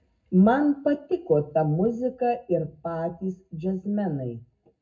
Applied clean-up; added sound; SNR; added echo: none; none; none; reverberation time 0.3 s.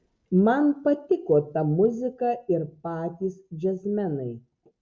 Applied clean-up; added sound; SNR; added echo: none; none; none; none.